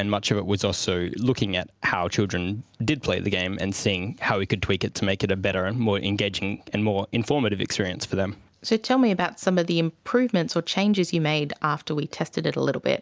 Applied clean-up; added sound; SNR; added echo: none; none; none; none.